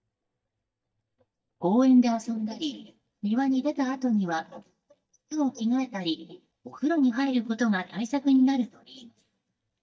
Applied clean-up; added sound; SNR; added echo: neural mask model DeepFilterNet 3.